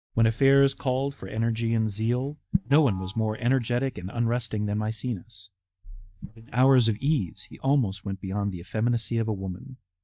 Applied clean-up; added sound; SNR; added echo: neural mask model DeepFilterNet 3.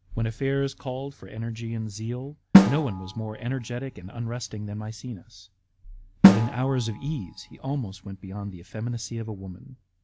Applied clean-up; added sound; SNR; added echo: none; Drum; -4 dB; none.